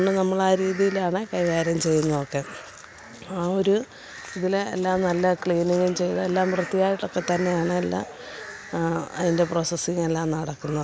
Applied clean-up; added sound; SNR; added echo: none; none; none; none.